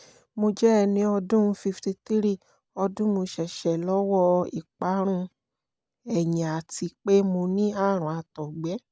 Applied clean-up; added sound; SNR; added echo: none; none; none; none.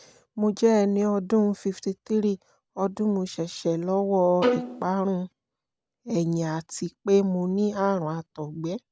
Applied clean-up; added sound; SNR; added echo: none; Bowed string instrument; 1 dB; none.